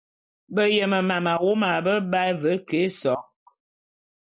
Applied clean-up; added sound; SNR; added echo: none; none; none; none.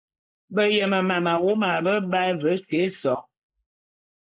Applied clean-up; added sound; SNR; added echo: neural mask model Resemble Enhance denoiser.